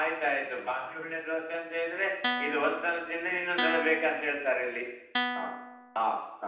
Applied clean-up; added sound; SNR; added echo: none; Guitar; 3 dB; reverberation time 0.9 s.